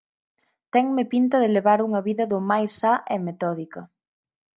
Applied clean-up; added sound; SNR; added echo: none; none; none; none.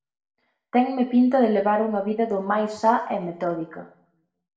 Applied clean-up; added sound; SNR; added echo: none; none; none; reverberation time 0.6 s.